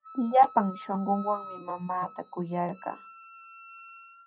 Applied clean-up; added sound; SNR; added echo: classical method WPE with log-MMSE.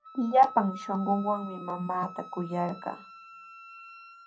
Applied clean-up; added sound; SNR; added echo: none; Wind instrument, woodwind instrument; 15 dB; reverberation time 0.2 s.